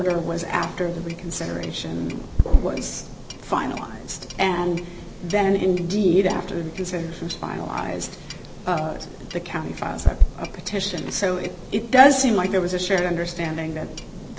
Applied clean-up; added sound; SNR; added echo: none; Clock; 5 dB; none.